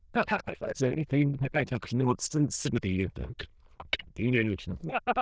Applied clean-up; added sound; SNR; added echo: neural diffusion model UNIVERSE++.